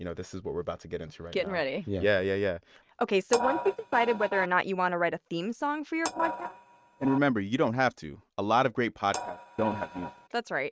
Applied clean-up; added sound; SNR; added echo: neural mask model RNNoise.